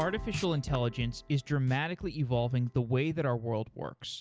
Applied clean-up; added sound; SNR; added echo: none; none; none; none.